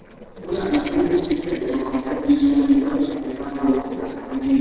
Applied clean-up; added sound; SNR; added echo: neural separator model SepFormer DNS4.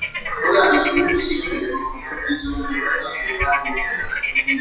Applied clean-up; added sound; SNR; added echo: classical method WPE with log-MMSE.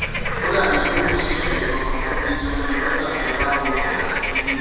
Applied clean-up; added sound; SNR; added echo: none; Bird / Frog; -1 dB; reverberation time 2.1 s.